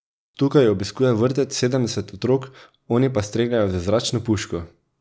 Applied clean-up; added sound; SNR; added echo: none; none; none; none.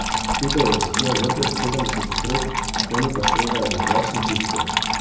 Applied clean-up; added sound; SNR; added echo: none; Trickle, dribble / Water tap, faucet; -3 dB; reverberation time 1.0 s.